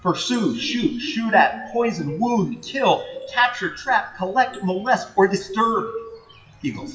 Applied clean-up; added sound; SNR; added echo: classical method WPE with log-MMSE.